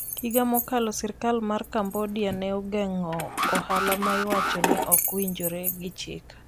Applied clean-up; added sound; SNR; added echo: none; Alarm + Keys jangling; 0 dB; none.